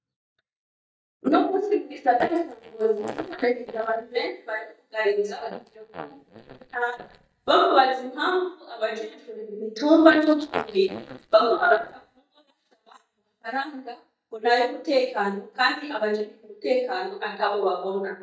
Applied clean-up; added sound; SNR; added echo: neural mask model DeepFilterNet 3.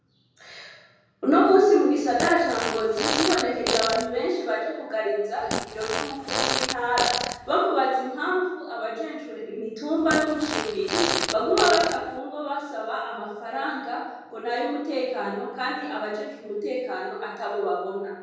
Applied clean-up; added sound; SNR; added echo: none; Fart; 3 dB; reverberation time 1.3 s.